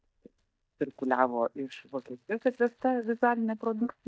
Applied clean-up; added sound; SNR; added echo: neural mask model DeepFilterNet 3.